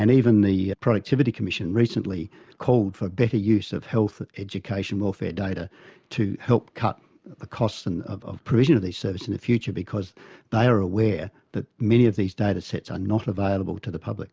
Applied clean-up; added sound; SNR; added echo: none; none; none; none.